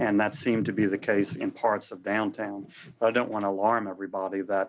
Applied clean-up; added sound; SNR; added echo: none; none; none; none.